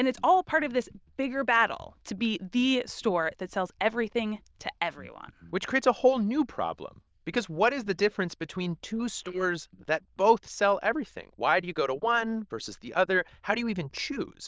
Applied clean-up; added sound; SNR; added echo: neural diffusion model UNIVERSE++.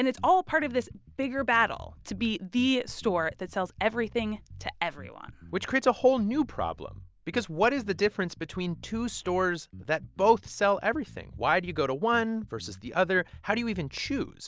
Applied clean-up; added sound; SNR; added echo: none; Bass guitar; 20 dB; none.